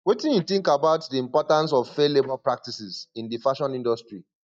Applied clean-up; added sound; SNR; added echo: neural mask model DeepFilterNet 3.